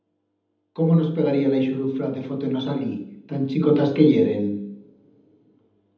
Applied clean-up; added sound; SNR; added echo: none; none; none; reverberation time 0.8 s.